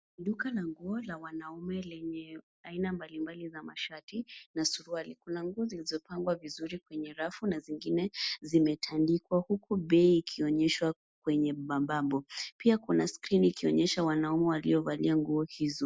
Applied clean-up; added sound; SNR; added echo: none; none; none; none.